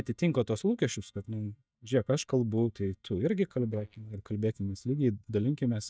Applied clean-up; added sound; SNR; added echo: neural mask model DeepFilterNet 3.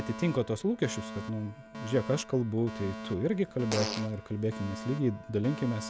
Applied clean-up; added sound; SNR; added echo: none; Alarm + Fart; 10 dB; none.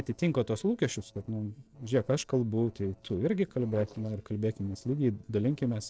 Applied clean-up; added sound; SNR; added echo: neural separator model SepFormer DNS4.